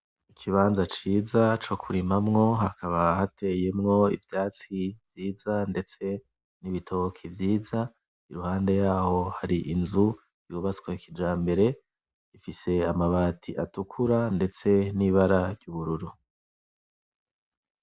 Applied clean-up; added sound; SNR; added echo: none; none; none; none.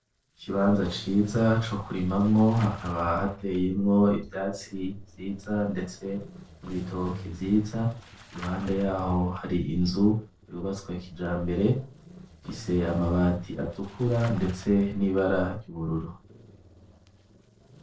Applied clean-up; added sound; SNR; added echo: neural separator model SepFormer DNS4.